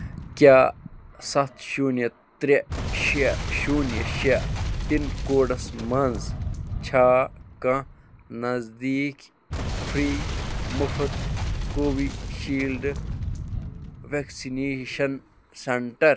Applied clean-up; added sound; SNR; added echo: none; Boom; 7 dB; none.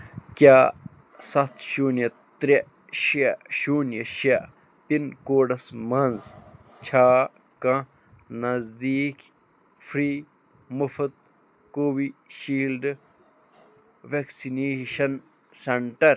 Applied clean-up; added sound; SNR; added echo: none; none; none; none.